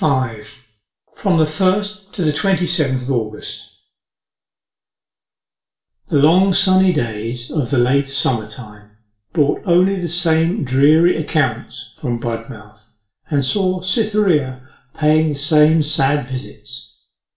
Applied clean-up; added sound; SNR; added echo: none; none; none; reverberation time 0.4 s.